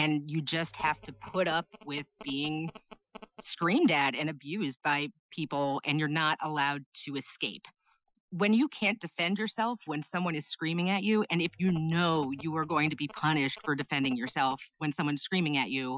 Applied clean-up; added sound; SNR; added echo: classical method Wiener filter.